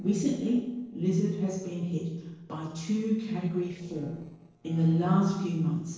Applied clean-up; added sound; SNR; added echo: neural separator model SepFormer DNS4.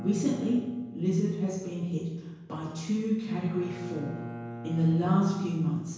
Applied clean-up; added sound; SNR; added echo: none; Bowed string instrument; 15 dB; reverberation time 1.0 s.